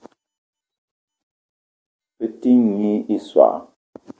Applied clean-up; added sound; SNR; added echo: none; none; none; none.